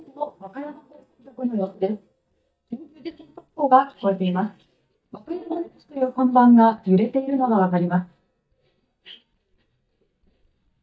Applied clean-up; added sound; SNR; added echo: neural mask model DeepFilterNet 3.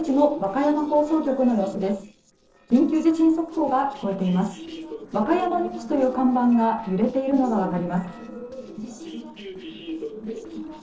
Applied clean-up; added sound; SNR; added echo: neural separator model SepFormer DNS4.